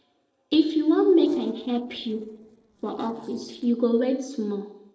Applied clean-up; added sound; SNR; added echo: neural separator model SepFormer DNS4.